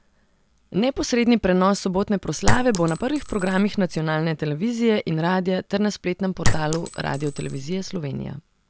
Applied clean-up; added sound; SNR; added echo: none; Chink, clink; 1 dB; none.